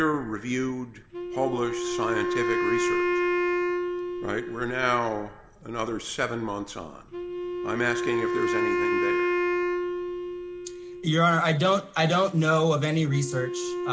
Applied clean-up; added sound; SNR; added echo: none; Wind instrument, woodwind instrument; 2 dB; none.